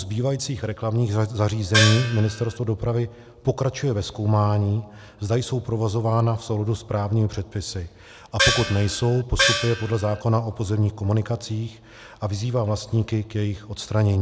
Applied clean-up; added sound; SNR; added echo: none; Gong; 1 dB; none.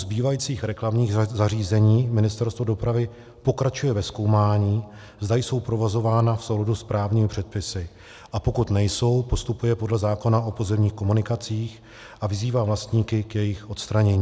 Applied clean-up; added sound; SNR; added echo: none; none; none; none.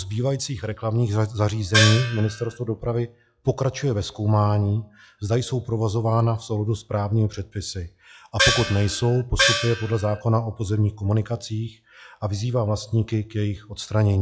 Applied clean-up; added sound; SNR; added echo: classical method log-MMSE.